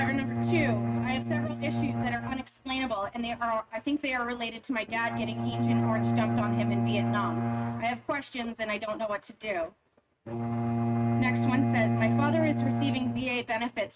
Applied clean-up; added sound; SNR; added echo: neural mask model RNNoise.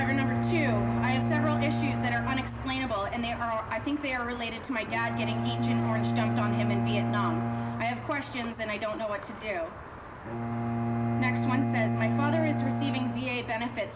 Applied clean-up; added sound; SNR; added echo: none; Bowed string instrument; -2 dB; none.